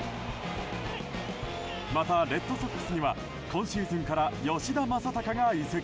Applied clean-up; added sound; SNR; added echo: none; none; none; none.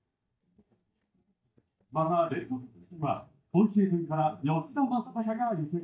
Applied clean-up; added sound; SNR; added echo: neural mask model DeepFilterNet 3.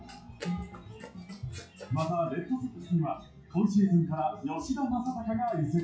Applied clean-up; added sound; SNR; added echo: classical method WPE with log-MMSE.